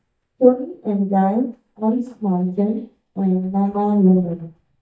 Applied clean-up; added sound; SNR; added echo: neural mask model DeepFilterNet 3.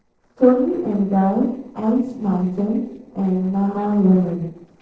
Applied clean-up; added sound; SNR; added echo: neural separator model SepFormer DNS4.